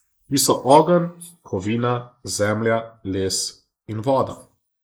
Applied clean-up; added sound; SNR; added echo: neural mask model Resemble Enhance denoiser.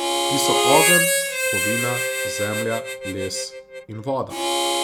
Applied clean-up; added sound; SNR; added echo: none; Harmonica; -5 dB; none.